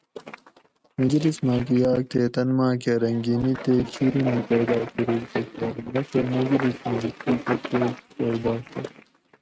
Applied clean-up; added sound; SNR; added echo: neural mask model RNNoise.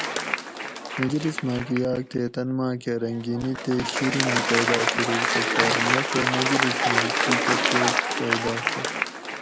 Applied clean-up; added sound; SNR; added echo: none; Applause; -2 dB; none.